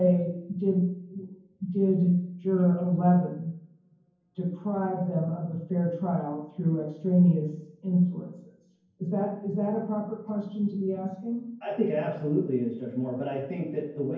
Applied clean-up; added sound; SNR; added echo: none; none; none; reverberation time 0.9 s.